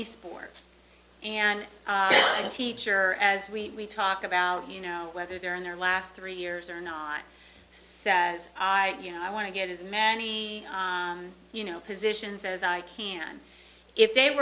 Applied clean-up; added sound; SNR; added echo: none; none; none; none.